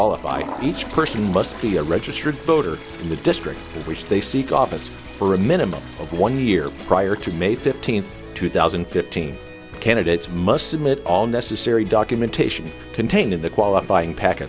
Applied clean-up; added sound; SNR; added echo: none; Toilet flush; 20 dB; none.